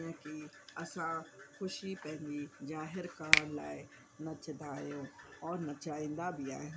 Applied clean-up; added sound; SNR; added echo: none; Finger snapping; -5 dB; none.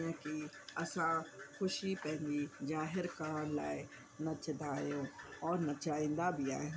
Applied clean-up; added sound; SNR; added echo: none; none; none; none.